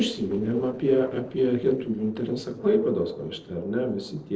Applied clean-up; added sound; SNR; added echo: neural separator model SepFormer DNS4.